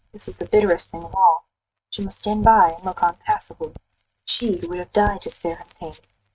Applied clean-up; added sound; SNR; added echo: neural mask model RNNoise.